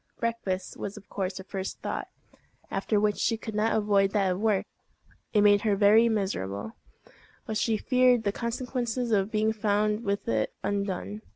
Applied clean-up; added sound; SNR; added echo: none; none; none; none.